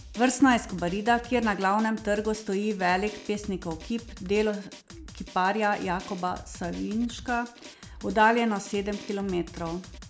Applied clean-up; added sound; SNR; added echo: none; Drum; 17 dB; none.